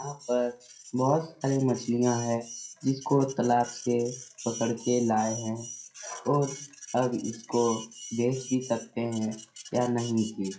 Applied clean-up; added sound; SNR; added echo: classical method WPE with log-MMSE.